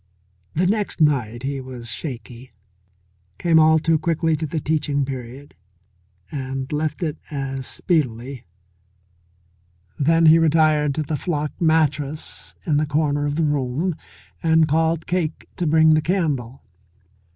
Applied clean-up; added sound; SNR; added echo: none; none; none; none.